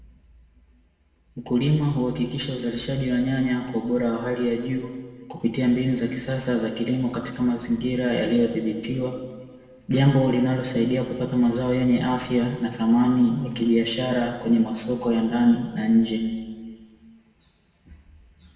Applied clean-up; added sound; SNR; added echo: none; none; none; reverberation time 1.7 s.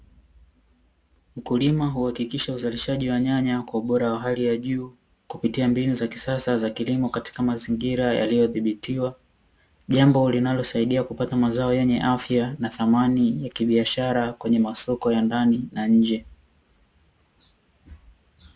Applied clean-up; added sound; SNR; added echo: none; none; none; none.